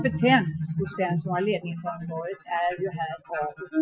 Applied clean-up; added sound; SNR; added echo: classical method Wiener filter.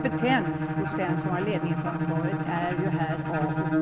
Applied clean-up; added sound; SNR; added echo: none; Bowed string instrument; -3 dB; none.